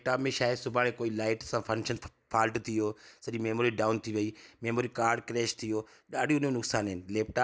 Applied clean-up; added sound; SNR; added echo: none; none; none; none.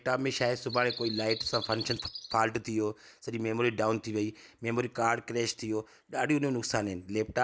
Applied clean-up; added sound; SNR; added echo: none; Bird vocalization, bird call, bird song; 14 dB; none.